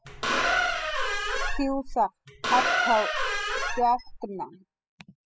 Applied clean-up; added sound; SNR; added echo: classical method spectral subtraction.